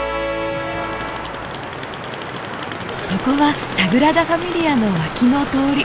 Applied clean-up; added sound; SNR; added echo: none; none; none; none.